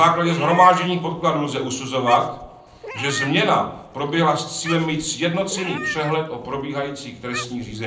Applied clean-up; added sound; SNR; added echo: none; Meow; 13 dB; reverberation time 0.6 s.